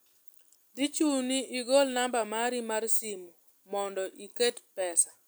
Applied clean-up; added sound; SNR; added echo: none; none; none; none.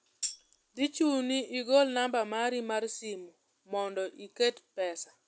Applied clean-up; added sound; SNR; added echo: none; Tambourine; 4 dB; none.